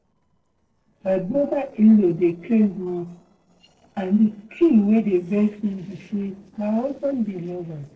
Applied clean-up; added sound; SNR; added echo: neural separator model SepFormer DNS4.